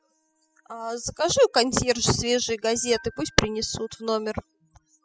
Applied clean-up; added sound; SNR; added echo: classical method spectral subtraction.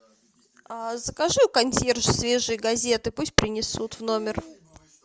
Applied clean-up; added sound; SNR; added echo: none; none; none; none.